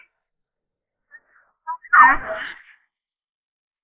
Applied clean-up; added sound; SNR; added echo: neural mask model Resemble Enhance denoiser.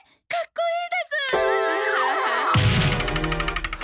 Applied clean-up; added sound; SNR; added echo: none; none; none; none.